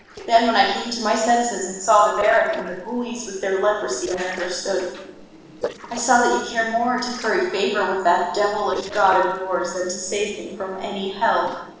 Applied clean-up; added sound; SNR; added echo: neural separator model SepFormer DNS4.